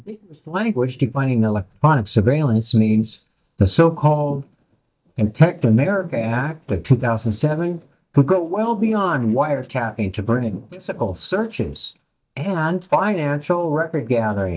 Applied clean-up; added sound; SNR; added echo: neural mask model DeepFilterNet 3.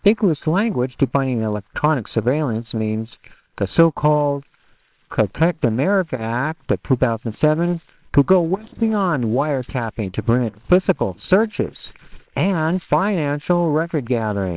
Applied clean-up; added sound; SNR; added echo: neural separator model SepFormer WHAMR!.